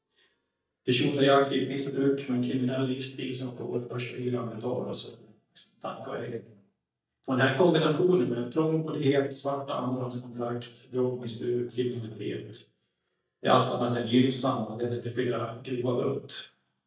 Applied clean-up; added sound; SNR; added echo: neural mask model DeepFilterNet 3.